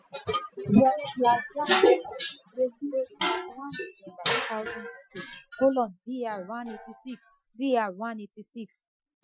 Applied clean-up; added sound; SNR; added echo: classical method Wiener filter.